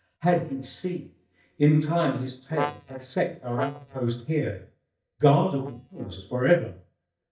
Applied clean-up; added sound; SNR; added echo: neural mask model DeepFilterNet 3.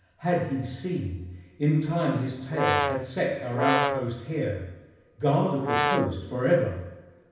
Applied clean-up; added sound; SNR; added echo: none; Brass instrument; 0 dB; reverberation time 0.9 s.